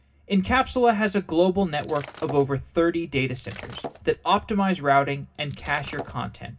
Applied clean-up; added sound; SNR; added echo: none; Shatter; 16 dB; reverberation time 0.4 s.